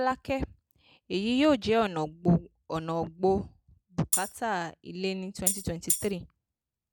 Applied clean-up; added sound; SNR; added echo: none; Tambourine; 1 dB; none.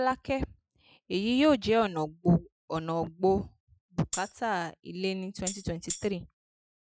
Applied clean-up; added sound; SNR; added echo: classical method Wiener filter.